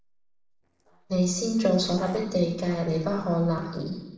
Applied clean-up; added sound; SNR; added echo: neural separator model SepFormer DNS4.